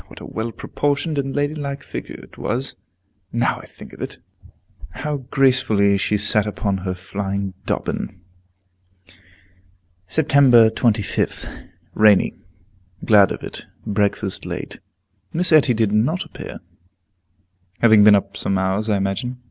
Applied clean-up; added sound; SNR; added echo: none; none; none; none.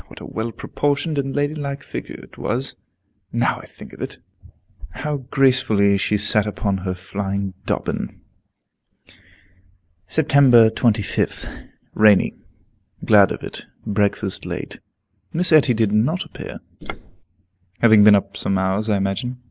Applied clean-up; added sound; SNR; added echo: neural mask model Resemble Enhance denoiser.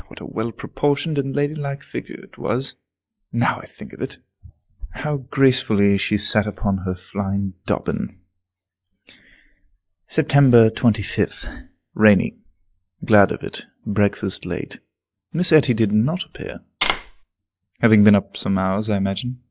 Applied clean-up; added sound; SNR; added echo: classical method log-MMSE.